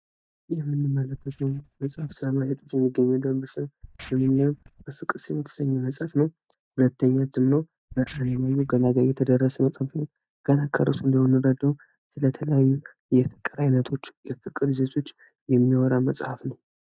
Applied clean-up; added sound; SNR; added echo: neural mask model DeepFilterNet 3.